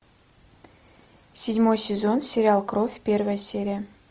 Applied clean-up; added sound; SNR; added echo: none; none; none; none.